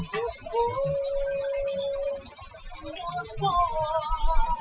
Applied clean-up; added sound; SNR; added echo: classical method Wiener filter.